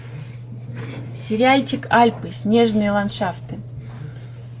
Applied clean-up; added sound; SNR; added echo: none; none; none; none.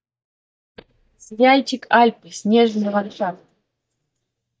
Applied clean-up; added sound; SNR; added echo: neural mask model DeepFilterNet 3.